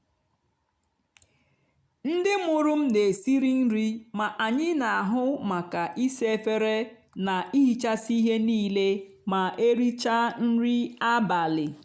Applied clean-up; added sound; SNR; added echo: none; none; none; none.